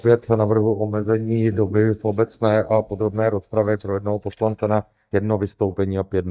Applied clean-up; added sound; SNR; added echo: neural mask model DeepFilterNet 3.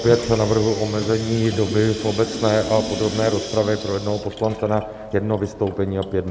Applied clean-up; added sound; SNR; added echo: none; Sink (filling or washing) / Water tap, faucet; 11 dB; none.